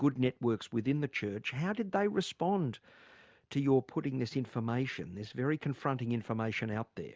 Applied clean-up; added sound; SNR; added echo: none; none; none; none.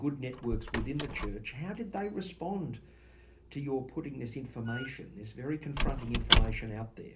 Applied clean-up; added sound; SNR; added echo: none; Squeak / Wood; -3 dB; reverberation time 0.3 s.